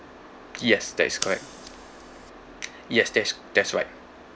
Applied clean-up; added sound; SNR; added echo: none; Scissors; 16 dB; none.